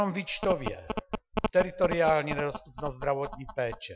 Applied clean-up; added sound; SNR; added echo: classical method Wiener filter.